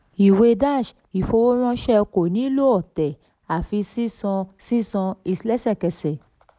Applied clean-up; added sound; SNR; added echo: none; none; none; none.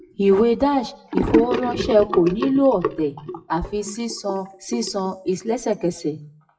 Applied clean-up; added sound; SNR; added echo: classical method WPE with log-MMSE.